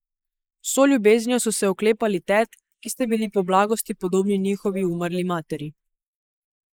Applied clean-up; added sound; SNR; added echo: neural mask model Resemble Enhance denoiser.